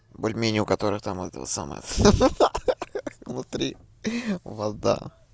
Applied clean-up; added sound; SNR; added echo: none; none; none; none.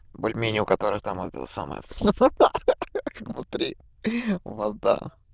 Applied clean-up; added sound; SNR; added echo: neural diffusion model UNIVERSE++.